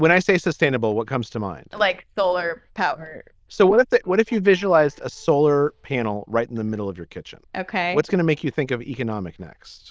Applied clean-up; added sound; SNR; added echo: neural diffusion model UNIVERSE++.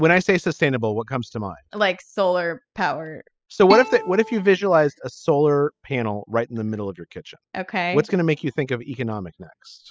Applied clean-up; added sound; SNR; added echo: classical method spectral subtraction.